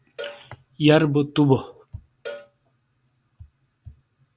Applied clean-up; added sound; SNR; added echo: none; Cowbell; 19 dB; none.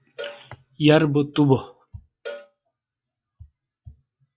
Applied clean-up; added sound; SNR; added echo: classical method log-MMSE.